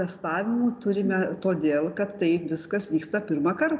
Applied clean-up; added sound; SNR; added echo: none; none; none; none.